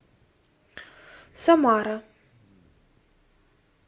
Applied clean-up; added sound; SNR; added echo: none; none; none; none.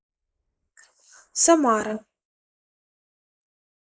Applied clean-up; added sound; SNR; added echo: neural mask model Resemble Enhance denoiser.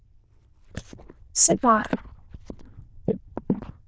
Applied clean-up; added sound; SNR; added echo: neural diffusion model UNIVERSE++.